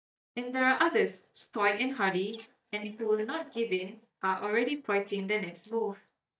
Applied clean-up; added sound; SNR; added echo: neural mask model DeepFilterNet 3.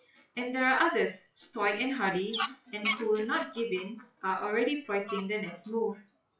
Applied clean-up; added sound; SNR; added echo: classical method WPE with log-MMSE.